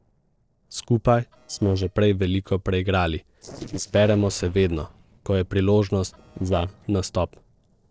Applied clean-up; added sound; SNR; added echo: neural separator model SepFormer DNS4.